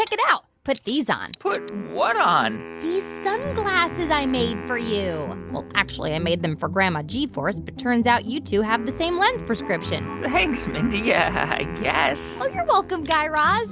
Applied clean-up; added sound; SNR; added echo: none; Wind instrument, woodwind instrument; 14 dB; none.